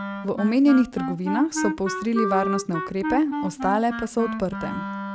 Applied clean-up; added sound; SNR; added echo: none; Wind instrument, woodwind instrument; 5 dB; none.